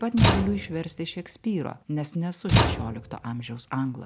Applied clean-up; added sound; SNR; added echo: none; Slam / Tools; -3 dB; none.